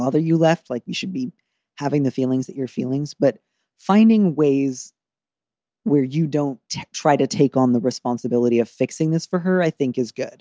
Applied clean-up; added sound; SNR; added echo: none; none; none; none.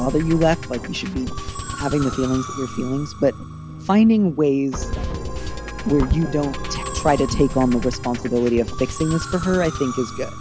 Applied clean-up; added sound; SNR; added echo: none; Musical instrument; 7 dB; none.